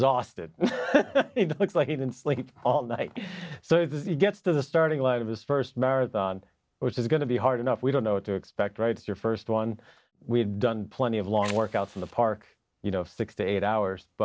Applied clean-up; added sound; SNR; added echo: none; Fire; 17 dB; none.